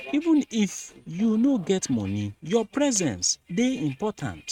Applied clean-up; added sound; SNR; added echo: neural mask model RNNoise.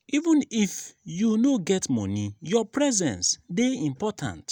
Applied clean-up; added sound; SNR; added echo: none; none; none; none.